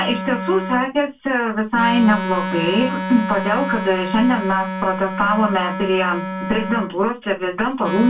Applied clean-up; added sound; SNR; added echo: none; Wind instrument, woodwind instrument; 7 dB; reverberation time 0.2 s.